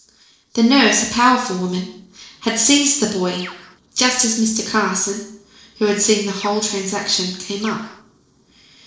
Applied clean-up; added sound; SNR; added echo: neural separator model SepFormer DNS4.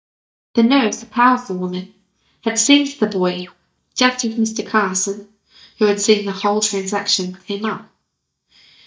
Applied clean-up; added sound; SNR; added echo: neural mask model DeepFilterNet 3.